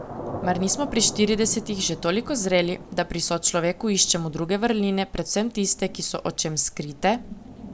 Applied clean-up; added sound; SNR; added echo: none; Thunder / Rain; 16 dB; none.